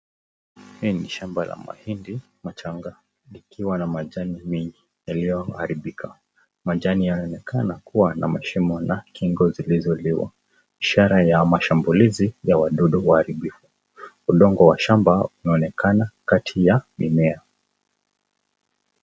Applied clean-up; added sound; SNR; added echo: none; none; none; none.